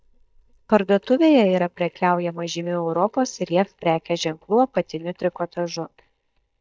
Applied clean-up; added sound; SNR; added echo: neural mask model DeepFilterNet 3.